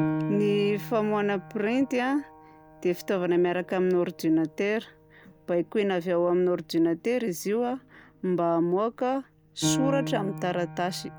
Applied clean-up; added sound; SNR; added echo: none; Piano; 10 dB; none.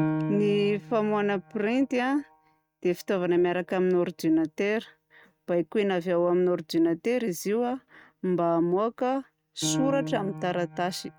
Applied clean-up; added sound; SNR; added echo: neural mask model RNNoise.